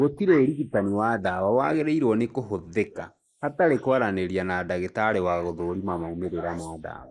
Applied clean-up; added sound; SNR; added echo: neural mask model Resemble Enhance denoiser.